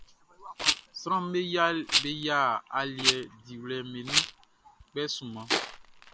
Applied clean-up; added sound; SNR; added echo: none; Rattle; 1 dB; none.